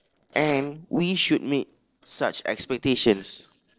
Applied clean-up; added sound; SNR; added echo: neural separator model SepFormer DNS4.